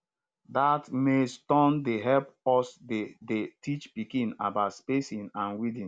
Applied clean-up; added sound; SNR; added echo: none; none; none; none.